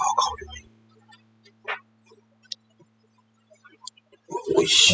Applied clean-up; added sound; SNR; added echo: classical method spectral subtraction.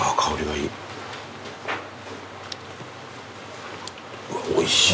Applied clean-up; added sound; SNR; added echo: none; none; none; none.